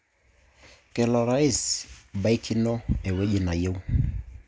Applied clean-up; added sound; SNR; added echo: none; none; none; none.